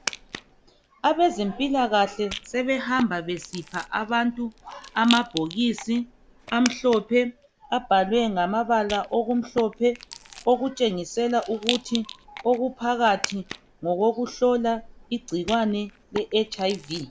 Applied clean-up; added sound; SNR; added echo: none; Rattle; 14 dB; none.